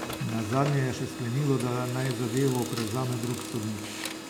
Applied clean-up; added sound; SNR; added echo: none; Printer; 8 dB; none.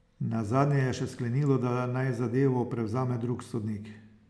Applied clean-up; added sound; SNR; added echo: none; none; none; none.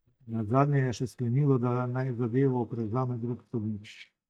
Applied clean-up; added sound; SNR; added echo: neural mask model DeepFilterNet 3.